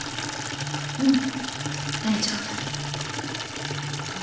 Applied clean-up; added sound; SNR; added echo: none; Water tap, faucet / Liquid; 2 dB; reverberation time 1.1 s.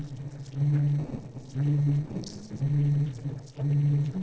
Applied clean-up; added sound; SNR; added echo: neural separator model SepFormer DNS4.